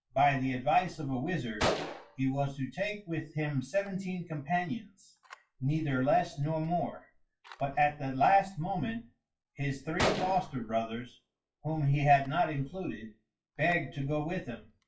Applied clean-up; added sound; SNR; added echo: classical method WPE with log-MMSE.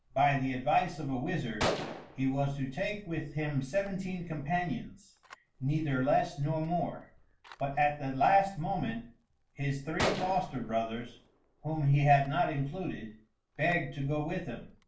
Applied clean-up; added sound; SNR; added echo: none; Gunshot, gunfire; 12 dB; reverberation time 0.4 s.